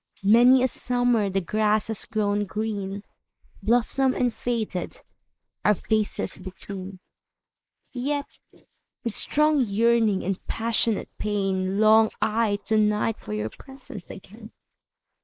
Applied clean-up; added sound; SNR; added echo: neural mask model Resemble Enhance denoiser.